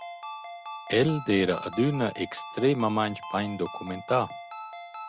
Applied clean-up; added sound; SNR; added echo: none; Ringtone; 12 dB; none.